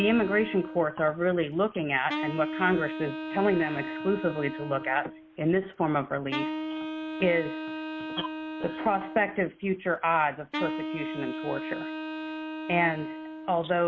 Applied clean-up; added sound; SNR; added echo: none; Wind instrument, woodwind instrument; 8 dB; none.